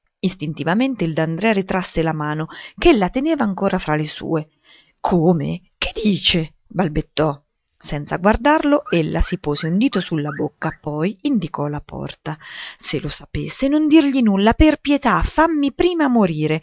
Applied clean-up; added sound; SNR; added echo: neural mask model RNNoise.